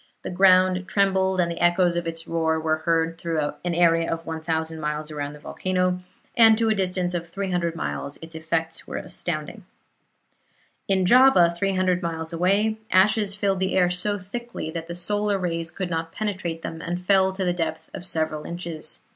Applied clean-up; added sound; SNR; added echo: none; none; none; none.